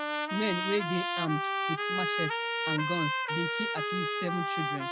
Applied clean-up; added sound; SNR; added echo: none; Trumpet; -3 dB; none.